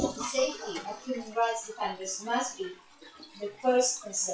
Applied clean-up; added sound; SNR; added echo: classical method WPE with log-MMSE.